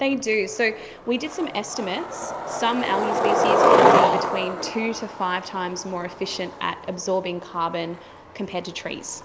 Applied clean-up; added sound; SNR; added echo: none; Skateboard; -3 dB; none.